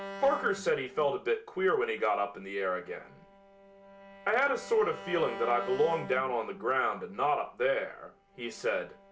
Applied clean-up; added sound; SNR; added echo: none; Bowed string instrument; 16 dB; none.